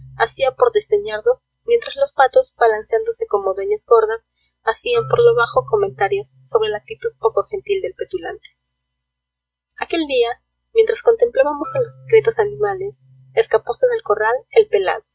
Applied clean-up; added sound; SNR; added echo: neural mask model RNNoise.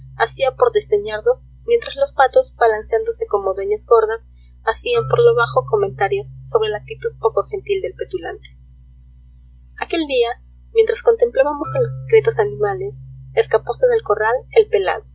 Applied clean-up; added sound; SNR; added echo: none; Marimba, xylophone; 18 dB; none.